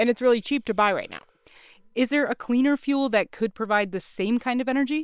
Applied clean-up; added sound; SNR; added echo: neural separator model SepFormer WHAM!.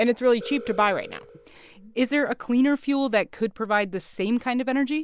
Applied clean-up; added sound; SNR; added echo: none; Alarm; 18 dB; none.